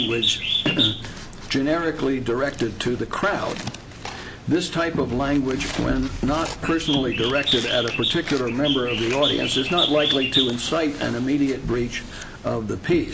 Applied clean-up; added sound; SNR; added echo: none; Bird; 6 dB; none.